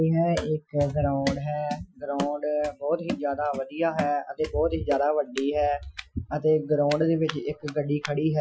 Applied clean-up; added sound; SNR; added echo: classical method Wiener filter.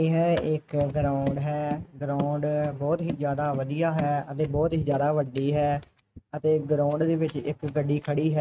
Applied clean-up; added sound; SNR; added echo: neural mask model RNNoise.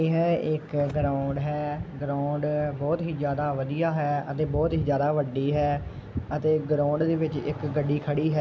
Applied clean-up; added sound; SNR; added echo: none; none; none; none.